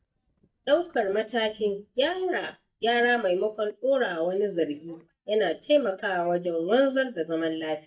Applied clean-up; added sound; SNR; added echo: neural mask model DeepFilterNet 3.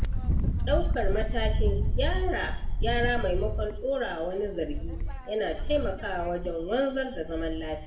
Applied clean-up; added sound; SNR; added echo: none; Wind; -2 dB; reverberation time 0.6 s.